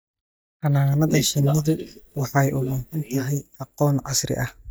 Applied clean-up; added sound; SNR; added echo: neural mask model DeepFilterNet 3.